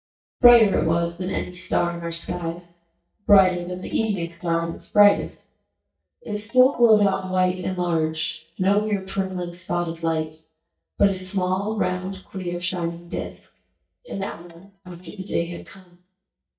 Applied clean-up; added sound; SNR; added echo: neural mask model DeepFilterNet 3.